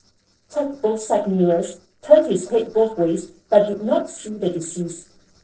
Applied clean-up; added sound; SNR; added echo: neural separator model SepFormer DNS4.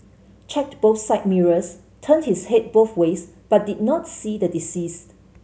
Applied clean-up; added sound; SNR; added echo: none; none; none; none.